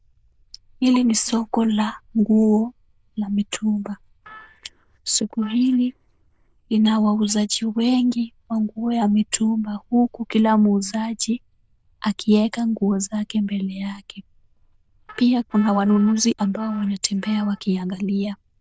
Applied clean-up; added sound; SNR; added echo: neural diffusion model UNIVERSE++.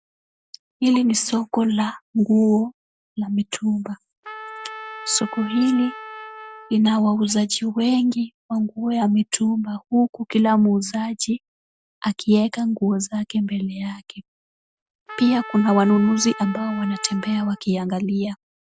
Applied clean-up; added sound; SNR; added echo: none; Trumpet; 15 dB; none.